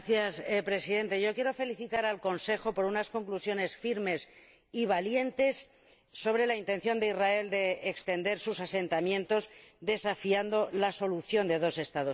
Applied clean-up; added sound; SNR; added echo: none; none; none; none.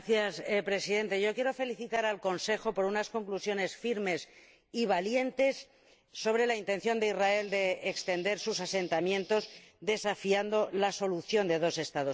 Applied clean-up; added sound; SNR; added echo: neural separator model SepFormer DNS4.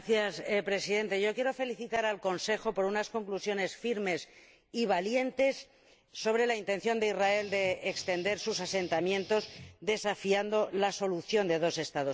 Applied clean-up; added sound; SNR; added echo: none; Guitar; 19 dB; none.